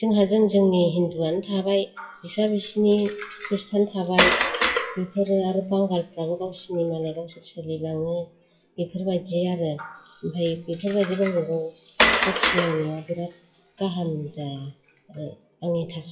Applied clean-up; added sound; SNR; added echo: classical method WPE with log-MMSE.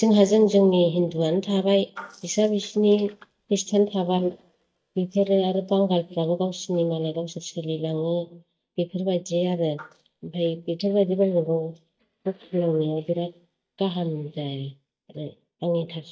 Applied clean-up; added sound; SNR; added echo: neural mask model DeepFilterNet 3.